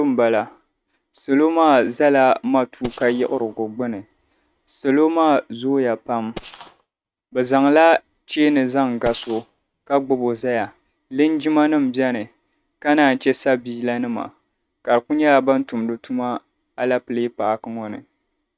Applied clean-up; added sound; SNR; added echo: neural mask model RNNoise.